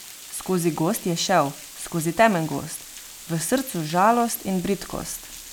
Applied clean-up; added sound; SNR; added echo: none; Water; 17 dB; none.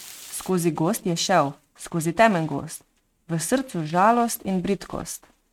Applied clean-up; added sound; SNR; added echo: neural mask model RNNoise.